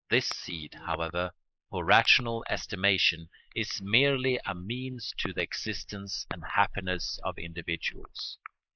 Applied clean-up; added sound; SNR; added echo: neural mask model Resemble Enhance denoiser.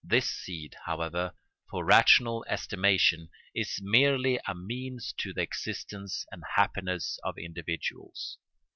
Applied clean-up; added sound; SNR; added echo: none; none; none; none.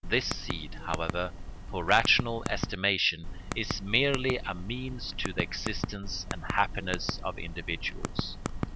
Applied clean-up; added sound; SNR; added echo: none; Typing; 4 dB; none.